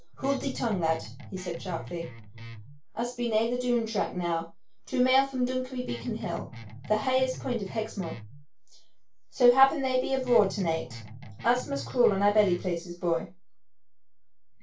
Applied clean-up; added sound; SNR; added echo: none; Guitar; 13 dB; reverberation time 0.2 s.